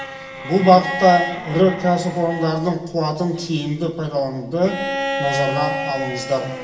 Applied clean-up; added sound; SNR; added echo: none; Bowed string instrument; 8 dB; reverberation time 0.9 s.